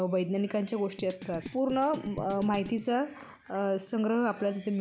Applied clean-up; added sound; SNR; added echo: none; Drum kit; 14 dB; none.